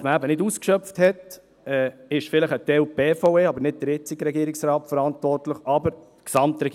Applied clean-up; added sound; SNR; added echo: none; none; none; none.